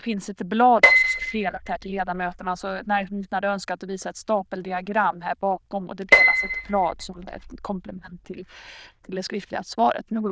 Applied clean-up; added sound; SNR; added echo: neural diffusion model UNIVERSE++.